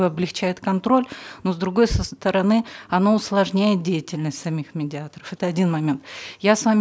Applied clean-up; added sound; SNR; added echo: none; none; none; none.